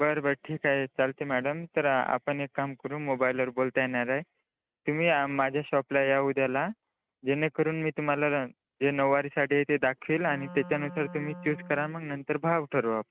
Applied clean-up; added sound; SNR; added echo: neural mask model RNNoise.